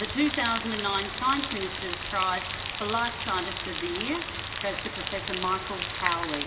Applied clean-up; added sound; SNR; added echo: none; Rain; 3 dB; reverberation time 1.9 s.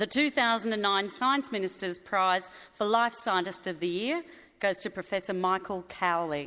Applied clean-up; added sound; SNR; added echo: none; none; none; none.